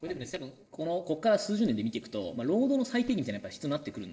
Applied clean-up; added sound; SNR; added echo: neural separator model SepFormer DNS4.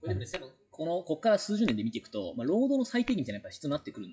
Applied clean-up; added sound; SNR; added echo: classical method WPE with log-MMSE.